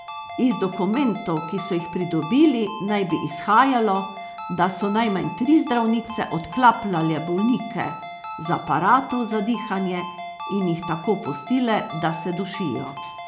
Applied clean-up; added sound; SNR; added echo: none; Ringtone; 12 dB; none.